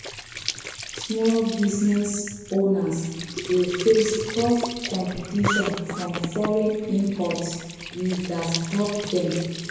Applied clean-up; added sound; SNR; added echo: none; Squeak / Trickle, dribble / Sink (filling or washing); 9 dB; reverberation time 0.9 s.